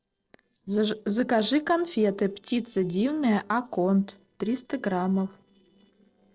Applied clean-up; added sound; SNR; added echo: neural separator model SepFormer DNS4.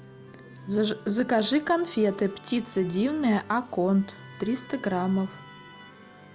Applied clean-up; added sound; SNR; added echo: none; Musical instrument; 20 dB; none.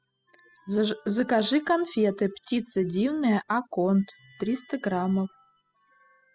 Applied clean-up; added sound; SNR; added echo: classical method spectral subtraction.